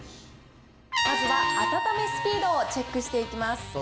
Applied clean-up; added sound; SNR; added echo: none; Trumpet; 2 dB; none.